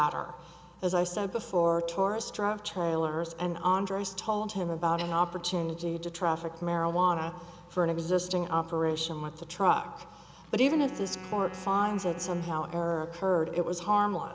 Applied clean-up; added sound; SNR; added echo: none; Wind instrument, woodwind instrument; 16 dB; none.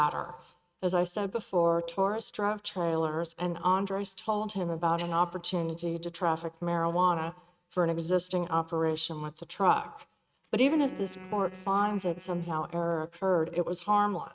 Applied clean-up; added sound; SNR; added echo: neural mask model RNNoise.